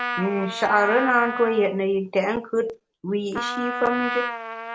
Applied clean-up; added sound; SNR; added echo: none; Trumpet; 7 dB; none.